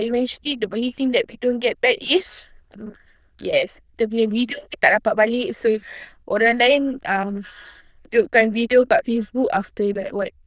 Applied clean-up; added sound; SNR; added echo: neural diffusion model UNIVERSE++.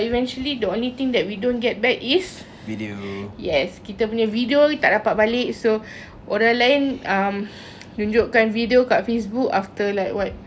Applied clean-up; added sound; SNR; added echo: none; none; none; none.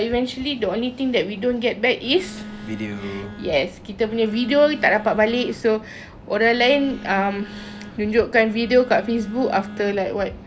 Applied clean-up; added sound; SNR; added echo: none; Telephone; 16 dB; none.